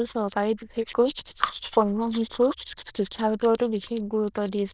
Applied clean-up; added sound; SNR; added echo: neural diffusion model UNIVERSE++.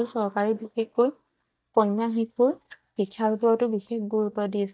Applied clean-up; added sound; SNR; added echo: neural mask model DeepFilterNet 3.